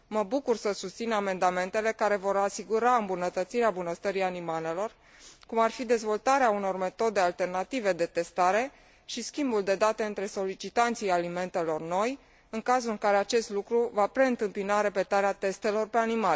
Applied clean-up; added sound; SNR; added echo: none; none; none; none.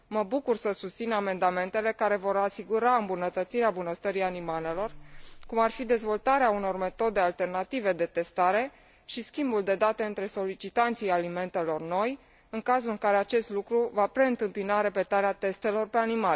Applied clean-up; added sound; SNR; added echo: none; Buzz; 19 dB; none.